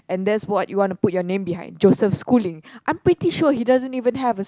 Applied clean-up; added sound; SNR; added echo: none; none; none; none.